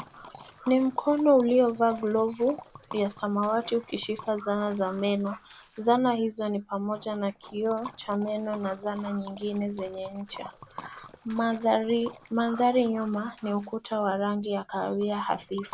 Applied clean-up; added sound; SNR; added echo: none; Liquid; 20 dB; none.